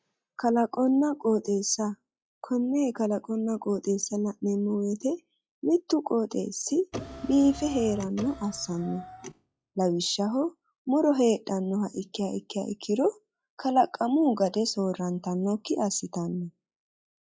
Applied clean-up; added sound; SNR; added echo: classical method log-MMSE.